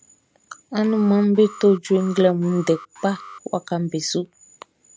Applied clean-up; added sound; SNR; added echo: none; Alarm; 20 dB; none.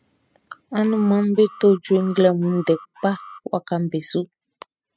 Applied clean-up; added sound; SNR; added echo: classical method spectral subtraction.